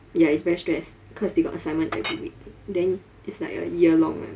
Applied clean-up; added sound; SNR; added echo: none; Chink, clink; 14 dB; none.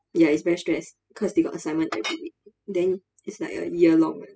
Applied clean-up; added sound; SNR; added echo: classical method spectral subtraction.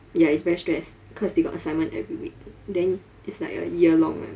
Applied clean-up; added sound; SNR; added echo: none; none; none; none.